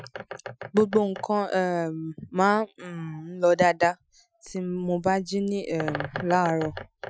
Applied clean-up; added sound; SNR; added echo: classical method Wiener filter.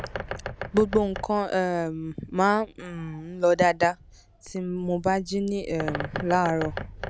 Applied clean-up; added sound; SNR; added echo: none; Bird; 12 dB; none.